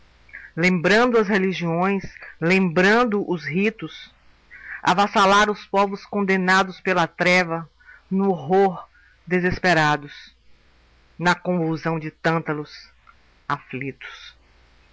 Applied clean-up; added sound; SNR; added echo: none; none; none; none.